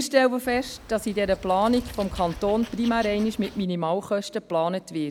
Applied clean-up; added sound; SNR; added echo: none; Wild animals; 16 dB; none.